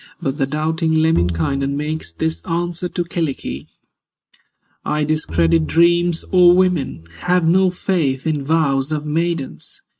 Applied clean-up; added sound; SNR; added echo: neural mask model RNNoise.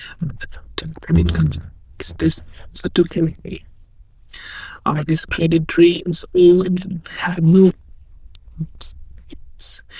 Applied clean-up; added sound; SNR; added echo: neural diffusion model UNIVERSE++.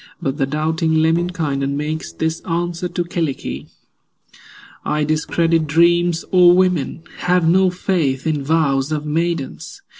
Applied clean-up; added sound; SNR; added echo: neural separator model SepFormer DNS4.